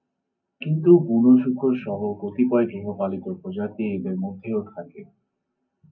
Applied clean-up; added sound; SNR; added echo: none; none; none; reverberation time 0.3 s.